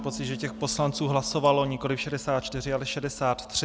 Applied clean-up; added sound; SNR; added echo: none; Bass guitar; 16 dB; none.